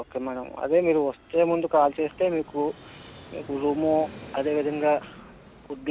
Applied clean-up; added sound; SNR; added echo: none; Fixed-wing aircraft, airplane; 20 dB; none.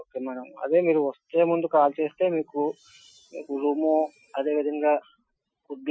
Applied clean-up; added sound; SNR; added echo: classical method Wiener filter.